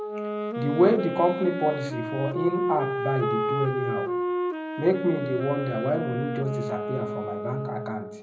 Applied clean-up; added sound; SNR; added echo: none; Wind instrument, woodwind instrument; 3 dB; reverberation time 0.5 s.